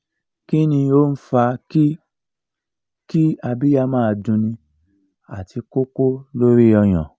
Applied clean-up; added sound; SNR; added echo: none; none; none; none.